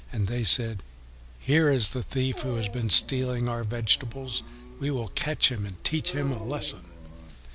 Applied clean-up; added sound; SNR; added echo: none; Dog; 19 dB; none.